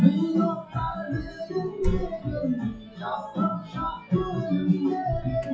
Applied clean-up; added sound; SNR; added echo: classical method WPE with log-MMSE.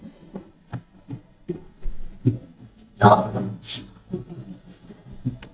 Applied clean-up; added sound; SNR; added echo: neural mask model DeepFilterNet 3.